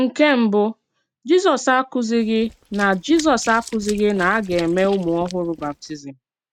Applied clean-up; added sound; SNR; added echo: neural mask model RNNoise.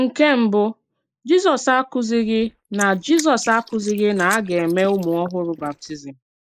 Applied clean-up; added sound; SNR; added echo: neural mask model Resemble Enhance denoiser.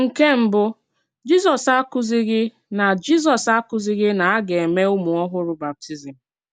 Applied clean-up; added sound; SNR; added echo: none; none; none; none.